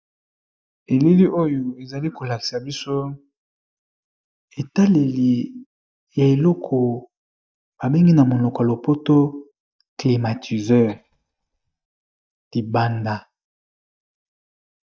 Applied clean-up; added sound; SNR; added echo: neural mask model DeepFilterNet 3.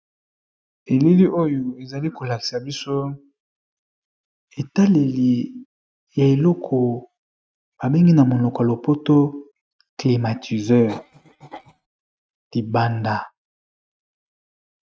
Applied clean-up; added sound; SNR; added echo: neural mask model RNNoise.